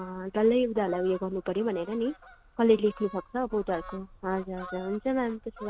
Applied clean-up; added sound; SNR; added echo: none; Fowl; 19 dB; none.